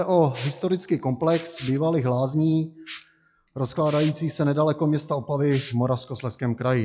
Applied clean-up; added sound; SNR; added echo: classical method log-MMSE.